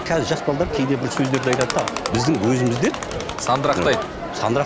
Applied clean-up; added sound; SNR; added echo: none; Crowd; 5 dB; none.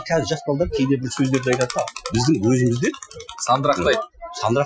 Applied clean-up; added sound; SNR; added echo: classical method Wiener filter.